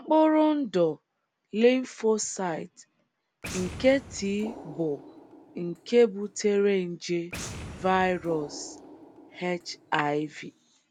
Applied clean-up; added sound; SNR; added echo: none; Water + Boom; 17 dB; none.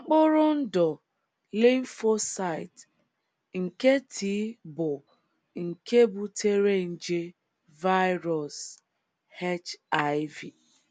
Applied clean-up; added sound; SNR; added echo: none; none; none; none.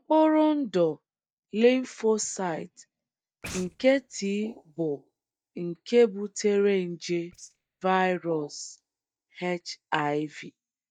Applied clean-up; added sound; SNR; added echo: neural mask model DeepFilterNet 3.